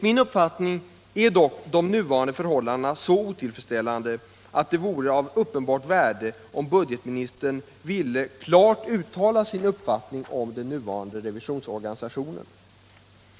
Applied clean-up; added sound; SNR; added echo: none; none; none; none.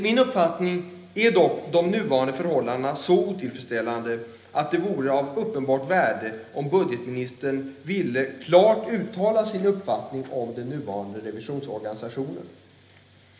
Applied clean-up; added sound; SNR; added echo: none; none; none; reverberation time 0.8 s.